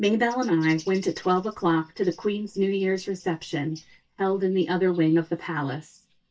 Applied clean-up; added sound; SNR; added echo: neural mask model DeepFilterNet 3.